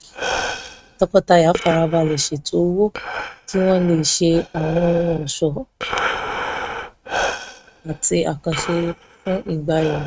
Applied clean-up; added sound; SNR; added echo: neural mask model RNNoise.